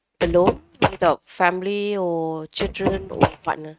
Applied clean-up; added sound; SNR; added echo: neural mask model RNNoise.